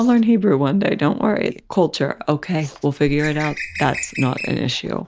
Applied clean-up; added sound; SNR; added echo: none; Bird; 11 dB; none.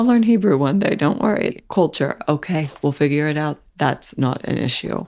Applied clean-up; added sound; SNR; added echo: none; none; none; none.